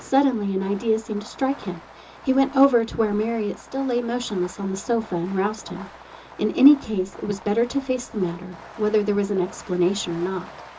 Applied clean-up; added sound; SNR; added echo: none; Fireworks; 20 dB; reverberation time 0.2 s.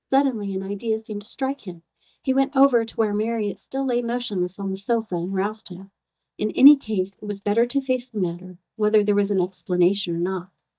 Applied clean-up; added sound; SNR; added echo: neural mask model DeepFilterNet 3.